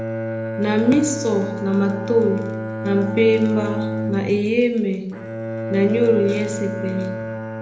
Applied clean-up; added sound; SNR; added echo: none; Bowed string instrument; 6 dB; reverberation time 0.8 s.